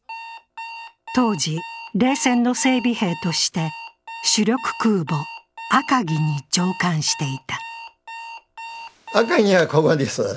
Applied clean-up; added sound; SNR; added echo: none; Alarm; 15 dB; none.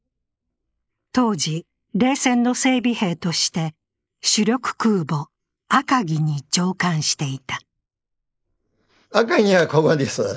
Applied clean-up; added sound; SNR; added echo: neural mask model Resemble Enhance denoiser.